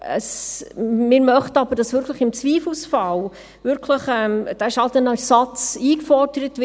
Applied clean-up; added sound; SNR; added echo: none; none; none; none.